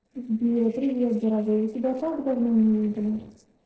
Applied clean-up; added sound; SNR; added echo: neural separator model SepFormer DNS4.